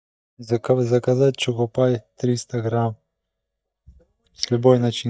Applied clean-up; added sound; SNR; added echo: neural mask model DeepFilterNet 3.